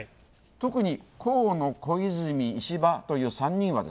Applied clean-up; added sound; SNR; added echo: none; none; none; none.